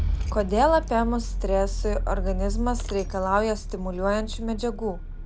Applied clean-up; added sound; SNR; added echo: none; Rattle / Engine starting / Car; 2 dB; none.